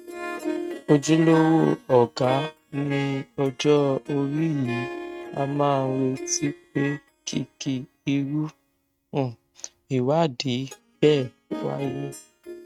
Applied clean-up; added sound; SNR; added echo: neural mask model RNNoise.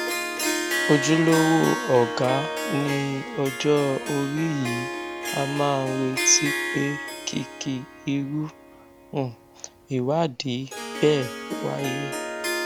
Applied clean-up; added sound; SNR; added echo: none; Harp; 5 dB; none.